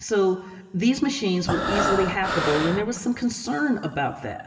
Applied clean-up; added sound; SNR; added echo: none; Breathing; 2 dB; reverberation time 1.7 s.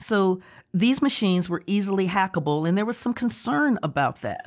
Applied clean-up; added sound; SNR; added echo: none; none; none; none.